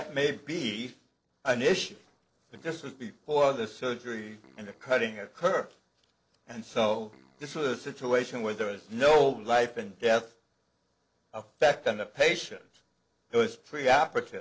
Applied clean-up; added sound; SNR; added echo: neural separator model SepFormer DNS4.